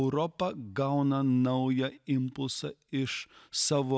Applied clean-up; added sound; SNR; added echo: none; none; none; none.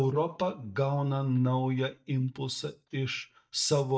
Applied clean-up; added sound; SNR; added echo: neural mask model DeepFilterNet 3.